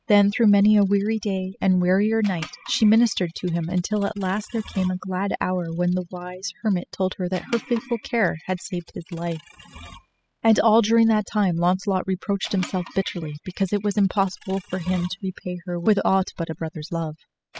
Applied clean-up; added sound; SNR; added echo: classical method spectral subtraction.